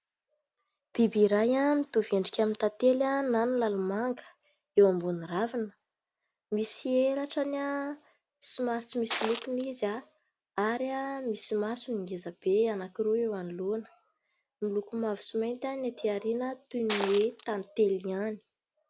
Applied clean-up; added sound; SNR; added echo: none; Shatter; -5 dB; none.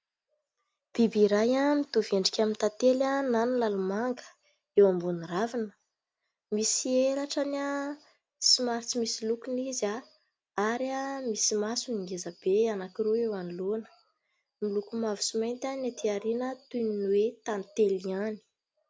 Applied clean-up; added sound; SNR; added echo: none; none; none; none.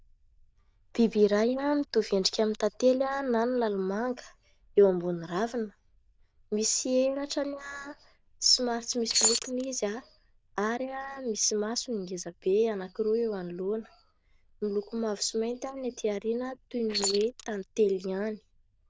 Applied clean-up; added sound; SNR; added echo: neural diffusion model UNIVERSE++.